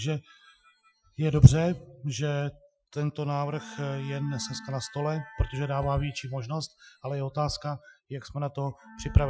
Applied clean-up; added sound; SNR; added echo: classical method Wiener filter.